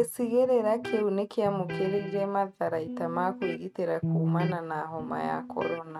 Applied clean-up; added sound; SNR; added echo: neural mask model RNNoise.